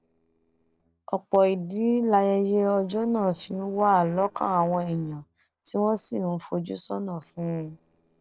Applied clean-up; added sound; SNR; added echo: neural separator model SepFormer DNS4.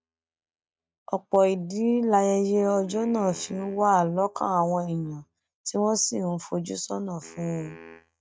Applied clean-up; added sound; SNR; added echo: neural mask model DeepFilterNet 3.